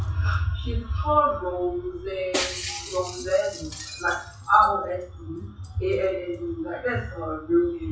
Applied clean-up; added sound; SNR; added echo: classical method WPE with log-MMSE.